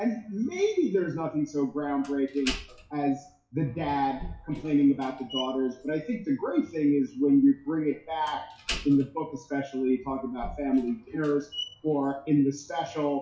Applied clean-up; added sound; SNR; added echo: classical method WPE with log-MMSE.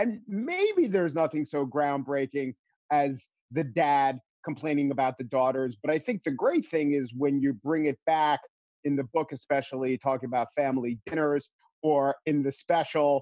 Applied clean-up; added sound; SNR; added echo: none; none; none; none.